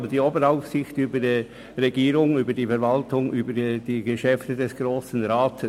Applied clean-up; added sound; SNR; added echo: none; none; none; none.